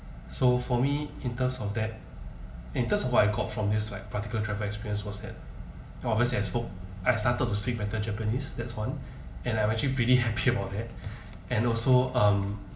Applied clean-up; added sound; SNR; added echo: none; none; none; reverberation time 0.5 s.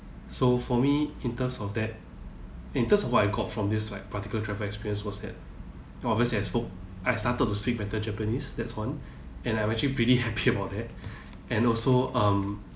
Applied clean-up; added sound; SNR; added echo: none; none; none; none.